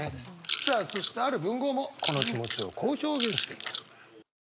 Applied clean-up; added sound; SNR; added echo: none; Chewing, mastication / Crushing; -1 dB; none.